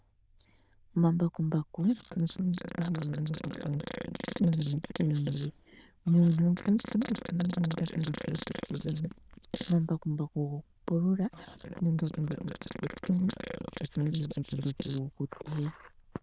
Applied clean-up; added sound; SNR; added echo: neural diffusion model UNIVERSE++.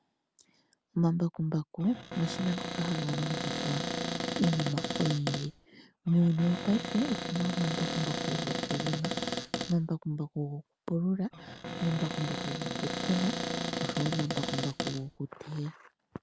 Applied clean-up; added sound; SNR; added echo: none; Cupboard open or close; 3 dB; none.